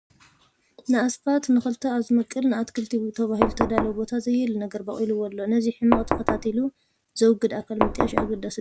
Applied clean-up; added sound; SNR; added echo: none; Knock; 1 dB; none.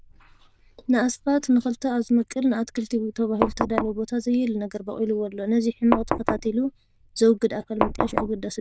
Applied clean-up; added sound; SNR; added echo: neural diffusion model UNIVERSE++.